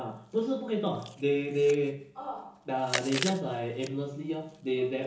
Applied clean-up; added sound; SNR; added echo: none; Chewing, mastication; 12 dB; reverberation time 0.7 s.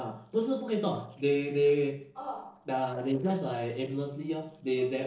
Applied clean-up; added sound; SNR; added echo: neural separator model SepFormer DNS4.